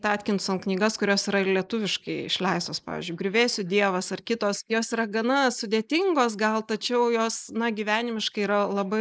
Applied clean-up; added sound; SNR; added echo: neural mask model Resemble Enhance denoiser.